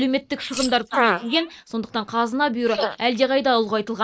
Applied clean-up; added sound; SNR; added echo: neural mask model Resemble Enhance denoiser.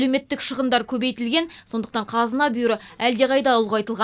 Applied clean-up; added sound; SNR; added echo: none; none; none; none.